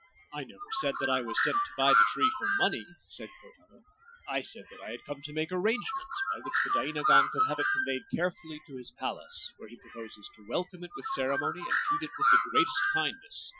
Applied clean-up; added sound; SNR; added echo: classical method Wiener filter.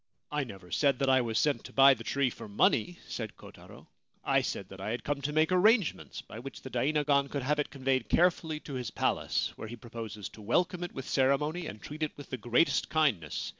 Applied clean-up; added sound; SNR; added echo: none; none; none; none.